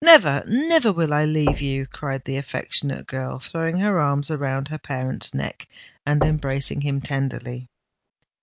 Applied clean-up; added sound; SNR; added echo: none; Knock / Wood / Percussion; 10 dB; none.